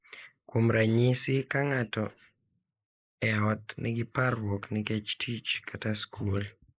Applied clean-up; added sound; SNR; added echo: neural mask model Resemble Enhance denoiser.